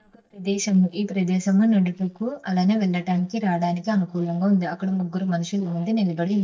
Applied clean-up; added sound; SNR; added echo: neural mask model DeepFilterNet 3.